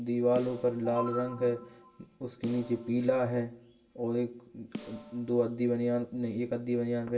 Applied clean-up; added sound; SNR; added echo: none; Snare drum; 18 dB; reverberation time 0.2 s.